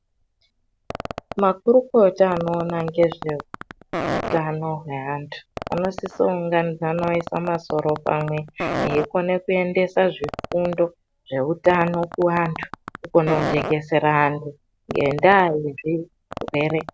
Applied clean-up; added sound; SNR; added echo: none; Fart; 11 dB; none.